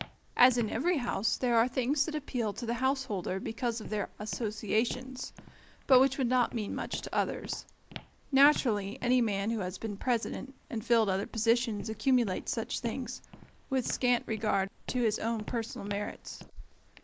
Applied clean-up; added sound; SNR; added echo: neural mask model Resemble Enhance denoiser.